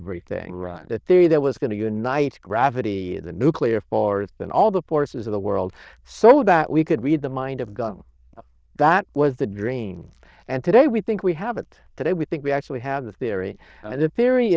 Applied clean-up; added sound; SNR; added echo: neural diffusion model UNIVERSE++.